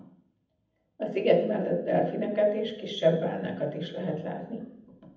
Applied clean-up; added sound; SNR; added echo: none; none; none; reverberation time 0.8 s.